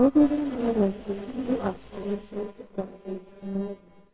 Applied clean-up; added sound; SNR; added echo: neural separator model SepFormer WHAMR!.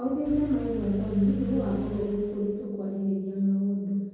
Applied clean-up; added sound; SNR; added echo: none; Engine / Car; 13 dB; reverberation time 1.3 s.